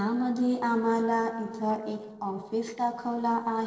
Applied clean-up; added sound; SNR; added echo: neural separator model SepFormer DNS4.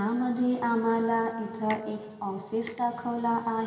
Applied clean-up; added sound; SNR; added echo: none; Tick; 19 dB; reverberation time 2.5 s.